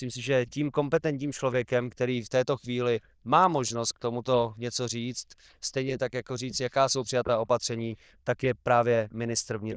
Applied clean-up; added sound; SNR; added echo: neural diffusion model UNIVERSE++.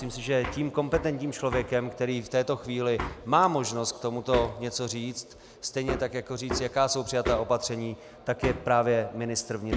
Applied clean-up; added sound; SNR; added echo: none; Hammer; 10 dB; none.